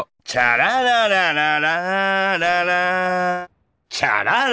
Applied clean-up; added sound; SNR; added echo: neural separator model SepFormer DNS4.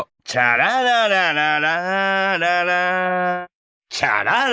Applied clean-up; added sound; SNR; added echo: neural mask model Resemble Enhance denoiser.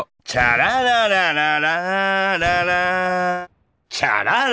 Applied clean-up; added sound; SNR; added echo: none; Fireworks; 19 dB; none.